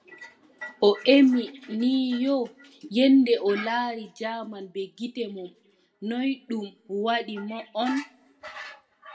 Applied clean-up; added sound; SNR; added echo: none; none; none; reverberation time 0.3 s.